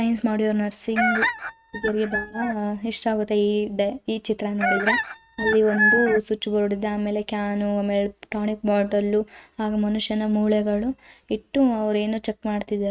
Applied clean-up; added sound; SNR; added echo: neural mask model RNNoise.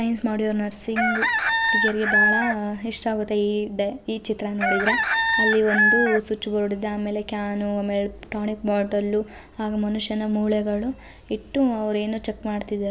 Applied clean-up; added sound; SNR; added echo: none; Chicken, rooster; -1 dB; none.